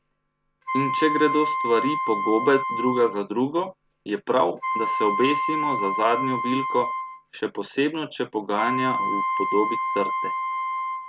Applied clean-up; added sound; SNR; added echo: none; Wind instrument, woodwind instrument; 2 dB; none.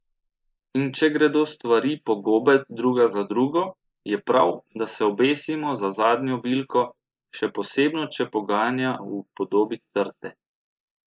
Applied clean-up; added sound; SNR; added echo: neural mask model Resemble Enhance denoiser.